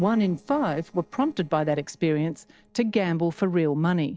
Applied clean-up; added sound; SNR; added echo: neural separator model SepFormer DNS4.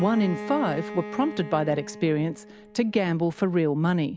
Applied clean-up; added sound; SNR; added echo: none; Bowed string instrument; 13 dB; none.